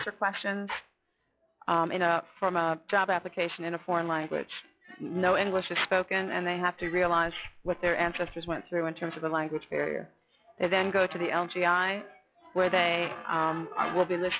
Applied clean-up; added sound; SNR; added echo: classical method log-MMSE.